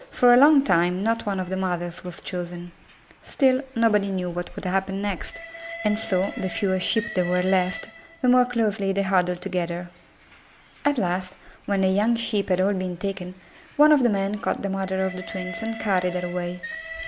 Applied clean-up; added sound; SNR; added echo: none; Train; 17 dB; none.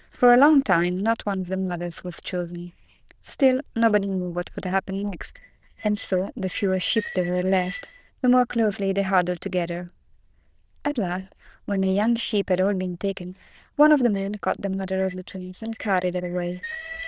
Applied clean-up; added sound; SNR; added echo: neural diffusion model UNIVERSE++.